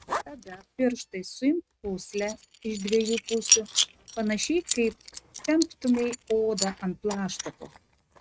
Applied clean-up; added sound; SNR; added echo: neural mask model RNNoise.